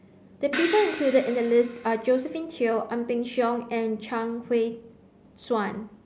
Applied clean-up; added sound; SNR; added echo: none; Crash cymbal; 9 dB; none.